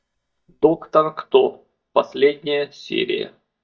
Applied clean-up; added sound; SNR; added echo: neural mask model DeepFilterNet 3.